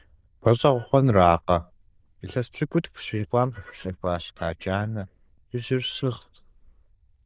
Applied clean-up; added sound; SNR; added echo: neural diffusion model UNIVERSE++.